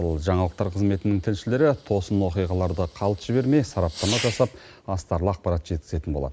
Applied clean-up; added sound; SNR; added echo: none; Fireworks; 16 dB; none.